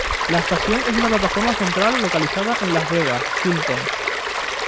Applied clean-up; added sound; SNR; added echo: none; Stream; 0 dB; none.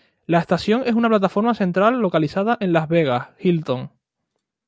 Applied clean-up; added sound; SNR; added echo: none; none; none; none.